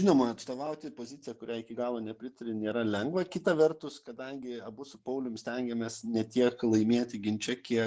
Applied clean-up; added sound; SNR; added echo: none; none; none; none.